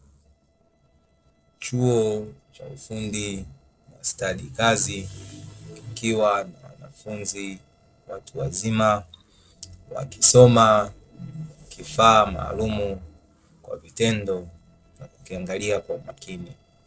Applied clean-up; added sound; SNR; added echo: neural separator model SepFormer DNS4.